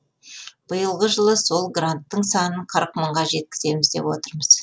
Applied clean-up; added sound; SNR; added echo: none; none; none; none.